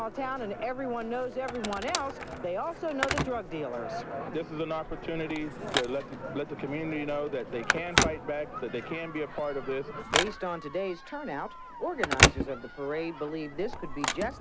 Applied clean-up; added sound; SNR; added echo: none; Telephone; 0 dB; none.